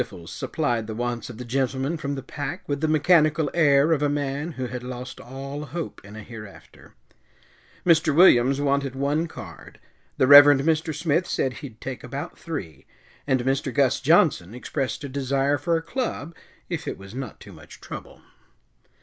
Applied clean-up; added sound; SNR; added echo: none; none; none; none.